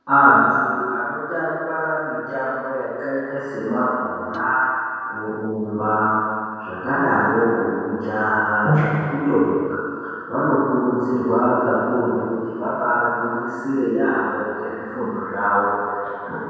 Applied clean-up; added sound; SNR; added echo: none; Bowed string instrument; 19 dB; reverberation time 2.2 s.